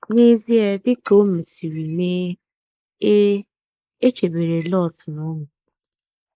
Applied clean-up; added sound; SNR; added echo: neural mask model Resemble Enhance denoiser.